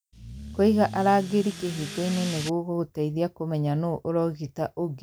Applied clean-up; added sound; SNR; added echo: none; Accelerating, revving, vroom / Car; 12 dB; none.